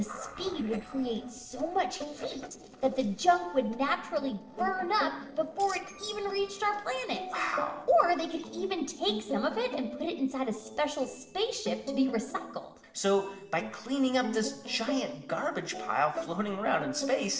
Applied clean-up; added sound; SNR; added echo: neural separator model SepFormer DNS4.